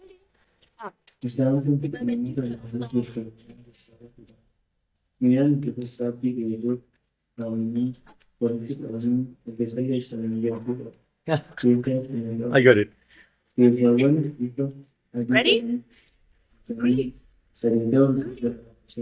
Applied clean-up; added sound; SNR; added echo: neural mask model DeepFilterNet 3.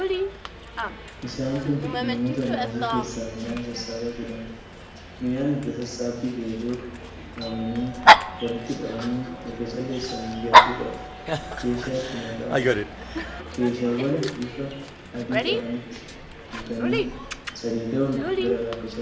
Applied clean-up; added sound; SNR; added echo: none; Dog; -3 dB; reverberation time 1.0 s.